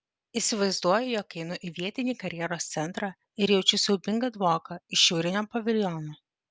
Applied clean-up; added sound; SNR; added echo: none; none; none; none.